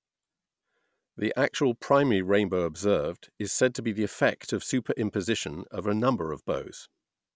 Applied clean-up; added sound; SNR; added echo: none; none; none; none.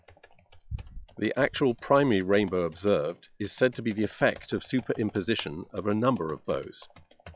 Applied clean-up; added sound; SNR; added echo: classical method log-MMSE.